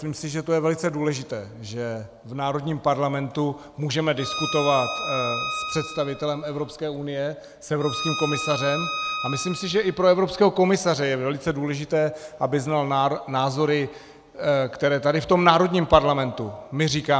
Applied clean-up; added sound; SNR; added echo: none; Bowed string instrument; 8 dB; none.